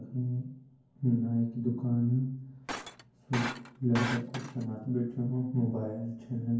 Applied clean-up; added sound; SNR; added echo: none; Shatter; 8 dB; reverberation time 0.9 s.